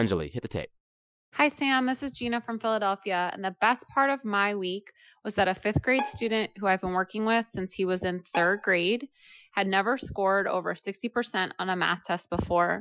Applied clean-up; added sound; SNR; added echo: classical method Wiener filter.